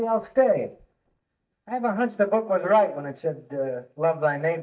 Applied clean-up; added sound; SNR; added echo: neural mask model DeepFilterNet 3.